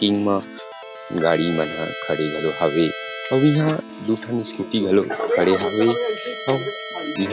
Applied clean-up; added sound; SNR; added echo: none; Keyboard (musical); 10 dB; none.